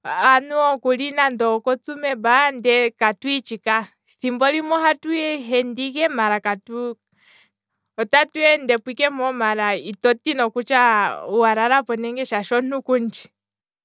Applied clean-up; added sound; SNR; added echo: none; none; none; none.